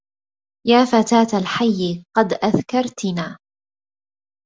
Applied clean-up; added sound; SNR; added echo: none; none; none; none.